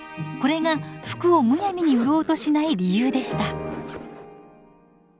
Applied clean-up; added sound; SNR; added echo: none; Zipper (clothing); 18 dB; none.